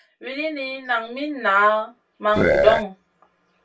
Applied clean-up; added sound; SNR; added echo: none; Burping, eructation; -5 dB; reverberation time 0.2 s.